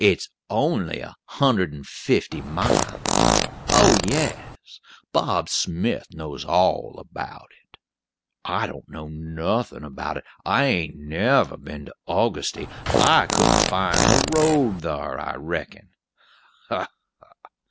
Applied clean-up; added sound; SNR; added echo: none; Fart; -3 dB; none.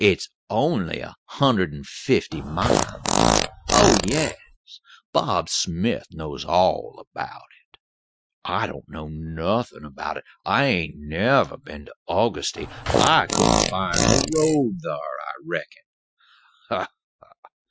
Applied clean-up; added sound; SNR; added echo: classical method Wiener filter.